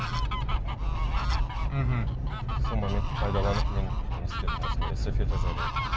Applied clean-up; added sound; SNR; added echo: none; Fowl; 10 dB; none.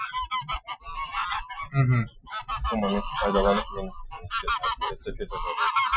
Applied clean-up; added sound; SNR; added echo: classical method Wiener filter.